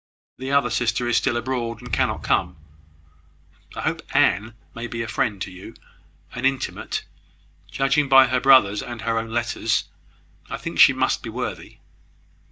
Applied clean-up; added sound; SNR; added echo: neural mask model DeepFilterNet 3.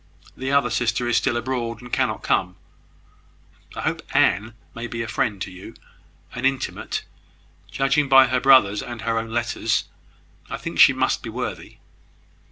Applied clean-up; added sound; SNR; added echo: none; none; none; none.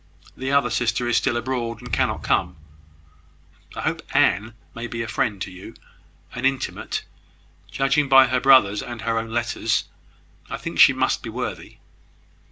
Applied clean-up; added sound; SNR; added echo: none; Thump, thud; 14 dB; none.